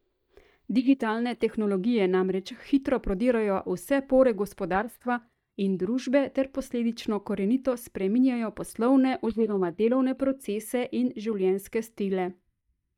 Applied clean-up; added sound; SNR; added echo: neural mask model DeepFilterNet 3.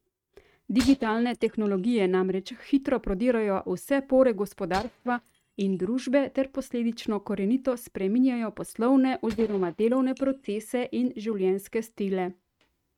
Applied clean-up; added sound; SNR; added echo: neural mask model RNNoise.